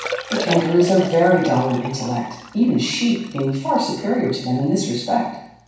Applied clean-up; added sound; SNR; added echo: none; Liquid; 12 dB; reverberation time 0.7 s.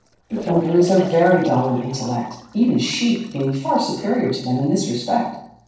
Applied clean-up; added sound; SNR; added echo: neural separator model SepFormer DNS4.